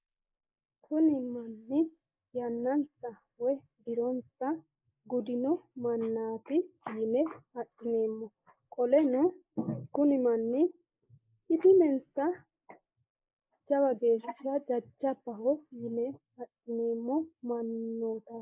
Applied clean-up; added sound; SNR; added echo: neural mask model Resemble Enhance denoiser.